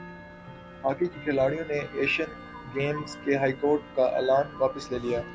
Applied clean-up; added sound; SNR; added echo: none; Tick-tock / Bell; 16 dB; none.